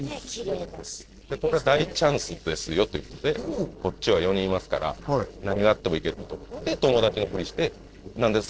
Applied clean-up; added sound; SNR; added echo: neural separator model SepFormer DNS4.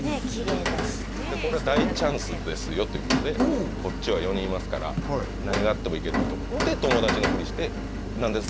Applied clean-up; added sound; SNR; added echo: none; Rain; 0 dB; none.